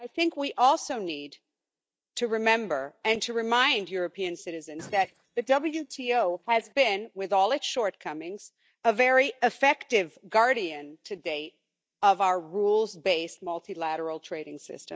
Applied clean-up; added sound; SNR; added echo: neural mask model DeepFilterNet 3.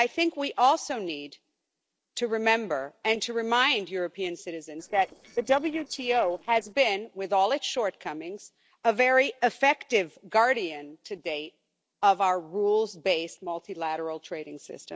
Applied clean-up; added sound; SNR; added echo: neural separator model SepFormer DNS4.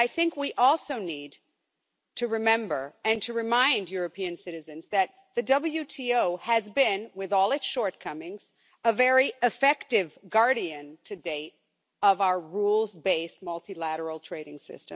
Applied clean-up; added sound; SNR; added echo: none; none; none; none.